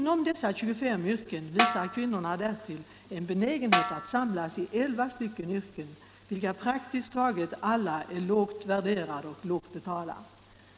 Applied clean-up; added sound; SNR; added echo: none; Snare drum; 0 dB; none.